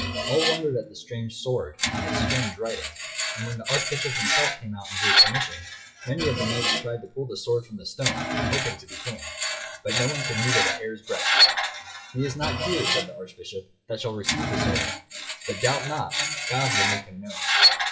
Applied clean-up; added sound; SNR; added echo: classical method WPE with log-MMSE.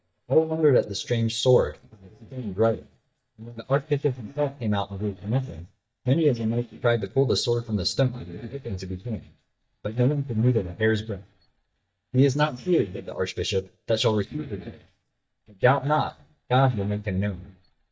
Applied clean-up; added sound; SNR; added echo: neural mask model DeepFilterNet 3.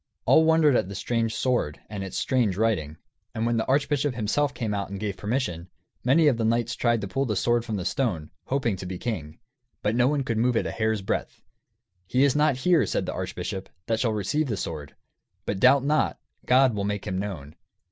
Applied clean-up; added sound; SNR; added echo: none; none; none; none.